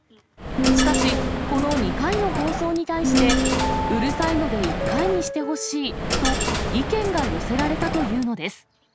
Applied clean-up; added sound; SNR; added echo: none; Coin (dropping) + Piano; -2 dB; none.